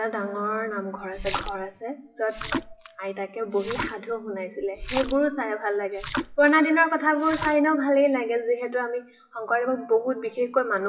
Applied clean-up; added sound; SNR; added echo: classical method WPE with log-MMSE.